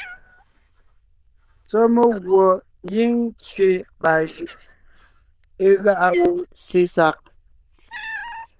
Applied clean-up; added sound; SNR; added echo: neural diffusion model UNIVERSE++.